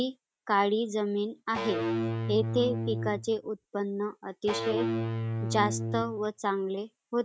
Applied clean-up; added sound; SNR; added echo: neural mask model RNNoise.